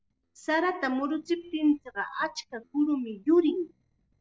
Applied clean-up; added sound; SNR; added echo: neural separator model SepFormer DNS4.